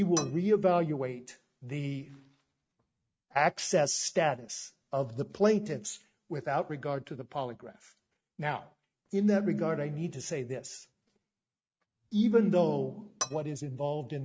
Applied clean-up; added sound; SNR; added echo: neural mask model RNNoise.